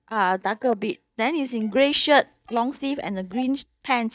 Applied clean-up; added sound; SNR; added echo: neural mask model DeepFilterNet 3.